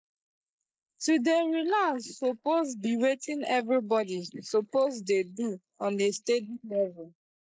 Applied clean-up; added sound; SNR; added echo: neural mask model Resemble Enhance denoiser.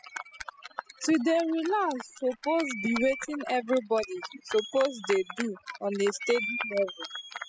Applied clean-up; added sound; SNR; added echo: classical method spectral subtraction.